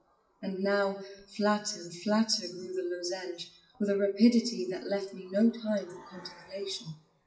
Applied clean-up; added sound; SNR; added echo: classical method WPE with log-MMSE.